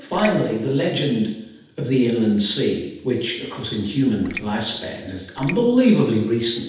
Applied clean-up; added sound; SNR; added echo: none; Raindrop; 15 dB; reverberation time 0.8 s.